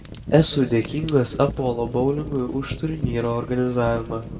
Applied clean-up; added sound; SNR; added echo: none; Fire; 11 dB; reverberation time 1.4 s.